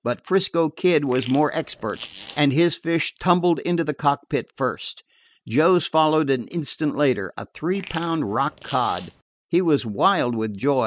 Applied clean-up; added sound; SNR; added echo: none; Fart; 18 dB; none.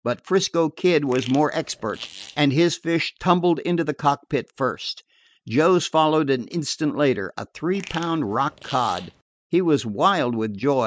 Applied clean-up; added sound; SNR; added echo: neural mask model DeepFilterNet 3.